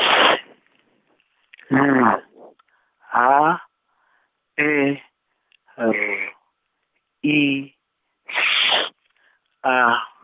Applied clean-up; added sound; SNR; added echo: none; none; none; none.